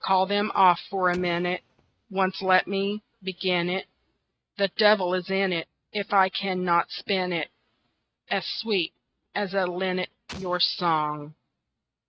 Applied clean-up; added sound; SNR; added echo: neural mask model RNNoise.